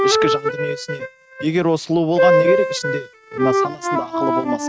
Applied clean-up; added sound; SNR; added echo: neural mask model RNNoise.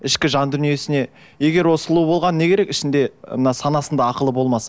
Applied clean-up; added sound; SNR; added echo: none; none; none; none.